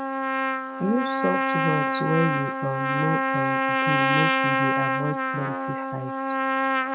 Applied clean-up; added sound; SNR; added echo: none; Trumpet; -5 dB; none.